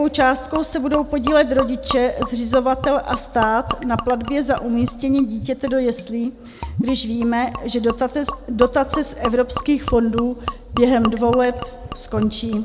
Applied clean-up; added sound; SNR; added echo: none; Gurgling / Liquid; 10 dB; none.